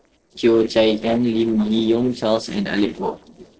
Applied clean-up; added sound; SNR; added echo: neural separator model SepFormer DNS4.